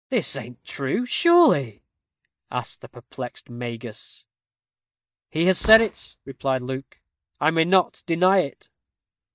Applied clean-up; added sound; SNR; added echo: neural mask model DeepFilterNet 3.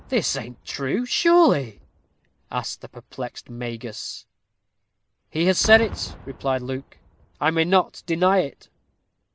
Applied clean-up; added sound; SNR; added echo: none; Boom; 19 dB; none.